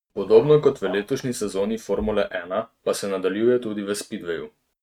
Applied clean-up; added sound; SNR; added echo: neural mask model RNNoise.